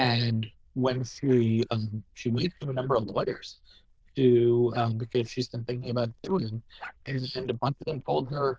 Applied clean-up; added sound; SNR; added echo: neural diffusion model UNIVERSE++.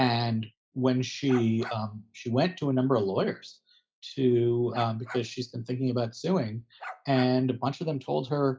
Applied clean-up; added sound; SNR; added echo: classical method log-MMSE.